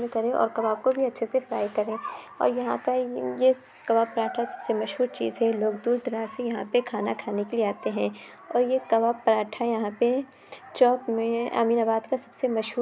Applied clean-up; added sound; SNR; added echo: none; none; none; none.